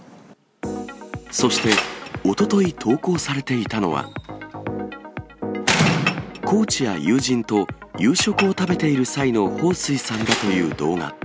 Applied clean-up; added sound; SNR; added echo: none; Chink, clink + Slam; 7 dB; none.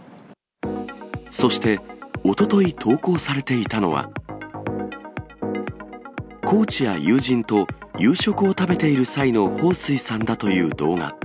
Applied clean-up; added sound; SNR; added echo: none; none; none; none.